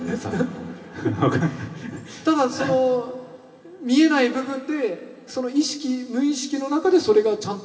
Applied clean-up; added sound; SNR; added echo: none; none; none; reverberation time 2.6 s.